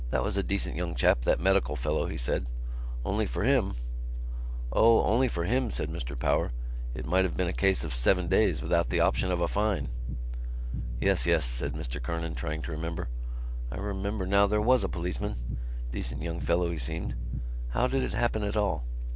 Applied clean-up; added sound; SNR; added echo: none; Bass guitar; 15 dB; none.